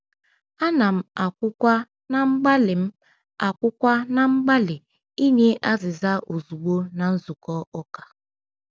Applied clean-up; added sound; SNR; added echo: none; none; none; none.